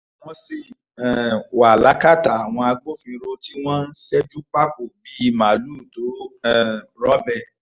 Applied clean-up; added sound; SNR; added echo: none; none; none; none.